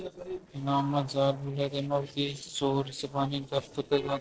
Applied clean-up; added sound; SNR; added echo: neural separator model SepFormer DNS4.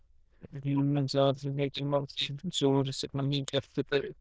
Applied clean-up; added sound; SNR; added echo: neural diffusion model UNIVERSE++.